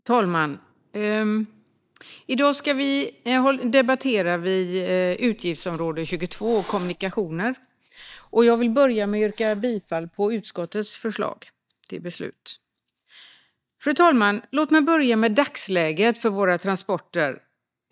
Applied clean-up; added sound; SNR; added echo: neural mask model DeepFilterNet 3.